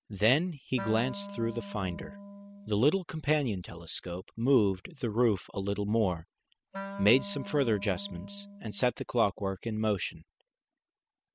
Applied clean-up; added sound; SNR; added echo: none; Wind instrument, woodwind instrument; 13 dB; none.